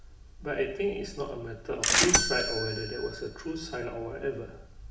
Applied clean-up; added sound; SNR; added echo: none; Bell / Mechanisms; -3 dB; reverberation time 0.7 s.